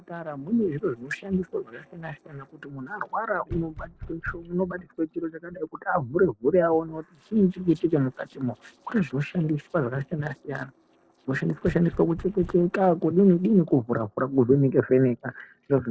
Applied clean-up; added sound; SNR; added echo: neural separator model SepFormer DNS4.